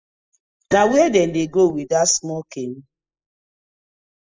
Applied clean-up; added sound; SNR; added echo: classical method spectral subtraction.